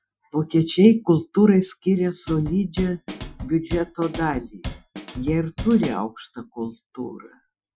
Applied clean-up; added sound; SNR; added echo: classical method Wiener filter.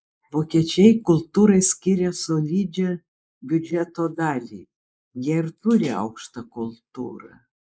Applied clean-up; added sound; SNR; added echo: neural mask model Resemble Enhance denoiser.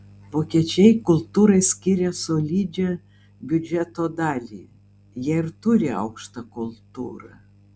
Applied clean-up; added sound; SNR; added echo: none; none; none; none.